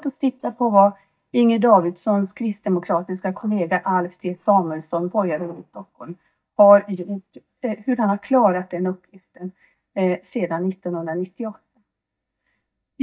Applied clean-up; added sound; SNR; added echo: neural mask model DeepFilterNet 3.